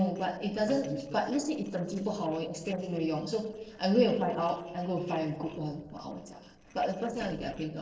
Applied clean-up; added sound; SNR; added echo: neural separator model SepFormer DNS4.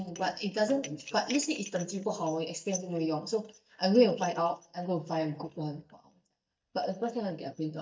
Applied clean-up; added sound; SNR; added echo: neural mask model DeepFilterNet 3.